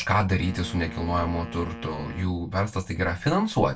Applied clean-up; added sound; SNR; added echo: none; Wind instrument, woodwind instrument; 16 dB; reverberation time 0.2 s.